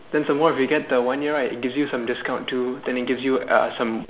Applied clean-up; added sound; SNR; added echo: none; none; none; none.